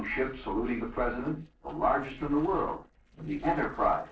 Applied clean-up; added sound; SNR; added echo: neural separator model SepFormer DNS4.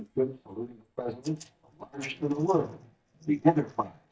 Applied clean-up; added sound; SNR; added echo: neural mask model DeepFilterNet 3.